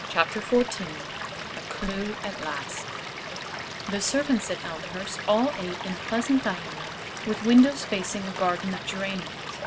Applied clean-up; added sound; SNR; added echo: none; Stream / Liquid; 8 dB; none.